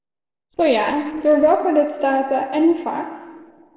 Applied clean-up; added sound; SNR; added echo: neural separator model SepFormer DNS4.